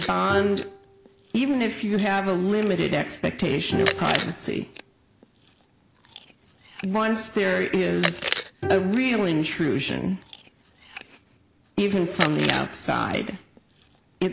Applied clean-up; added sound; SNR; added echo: none; Bowed string instrument + Chewing, mastication; 8 dB; none.